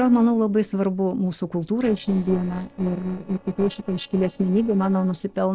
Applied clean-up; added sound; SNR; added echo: neural separator model SepFormer DNS4.